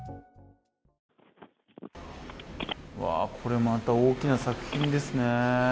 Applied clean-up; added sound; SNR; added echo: none; Telephone; 15 dB; none.